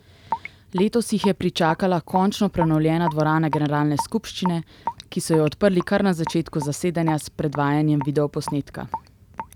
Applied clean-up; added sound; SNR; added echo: none; Raindrop / Drip; 12 dB; none.